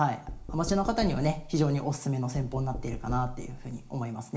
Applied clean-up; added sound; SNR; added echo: none; Knock; 9 dB; reverberation time 0.4 s.